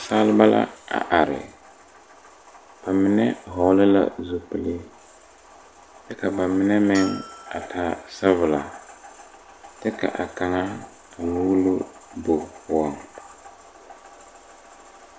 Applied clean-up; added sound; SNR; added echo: none; Bell; 17 dB; none.